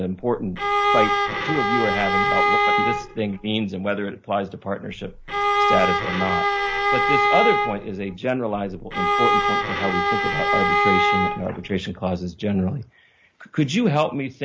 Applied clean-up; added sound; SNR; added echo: none; Bowed string instrument; -4 dB; none.